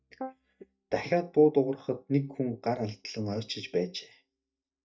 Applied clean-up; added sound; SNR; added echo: neural mask model DeepFilterNet 3.